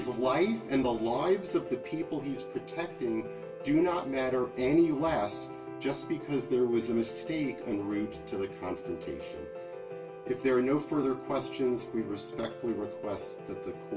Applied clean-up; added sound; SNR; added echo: none; Piano; 10 dB; reverberation time 0.2 s.